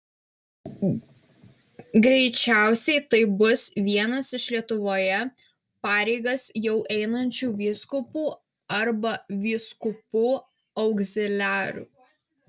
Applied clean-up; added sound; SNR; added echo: none; none; none; none.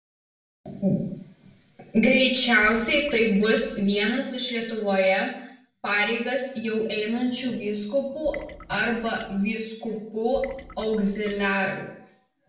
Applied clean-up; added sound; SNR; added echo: none; Trickle, dribble / Water tap, faucet; 18 dB; reverberation time 0.6 s.